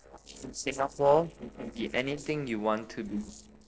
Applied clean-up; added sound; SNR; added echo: neural separator model SepFormer DNS4.